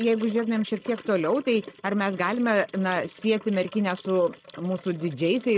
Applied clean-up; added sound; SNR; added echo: neural mask model RNNoise.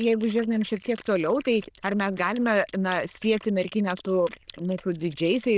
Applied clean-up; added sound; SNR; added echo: neural diffusion model UNIVERSE++.